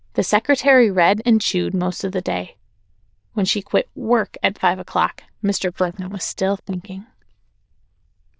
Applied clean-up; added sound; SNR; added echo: neural diffusion model UNIVERSE++.